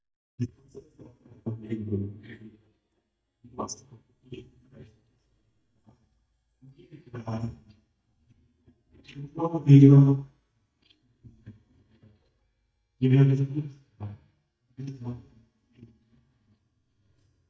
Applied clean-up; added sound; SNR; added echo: neural mask model DeepFilterNet 3.